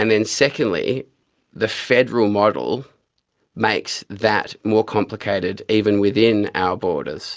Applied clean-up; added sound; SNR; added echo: none; none; none; none.